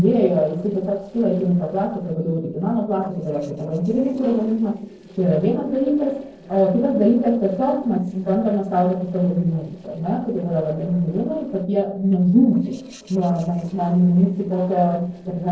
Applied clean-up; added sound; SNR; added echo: neural separator model SepFormer DNS4.